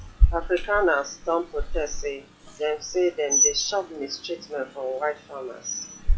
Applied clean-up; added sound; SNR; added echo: classical method log-MMSE.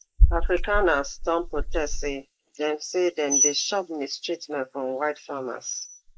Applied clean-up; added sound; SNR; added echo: neural mask model Resemble Enhance denoiser.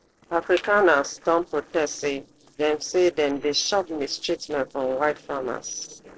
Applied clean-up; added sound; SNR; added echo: neural separator model SepFormer DNS4.